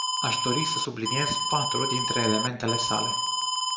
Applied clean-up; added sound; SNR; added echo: none; Alarm; -2 dB; reverberation time 0.6 s.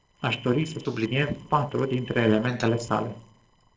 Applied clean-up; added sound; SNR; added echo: neural separator model SepFormer DNS4.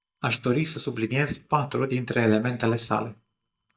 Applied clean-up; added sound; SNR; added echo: neural mask model DeepFilterNet 3.